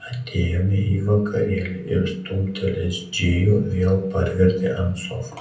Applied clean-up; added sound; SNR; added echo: none; none; none; reverberation time 0.6 s.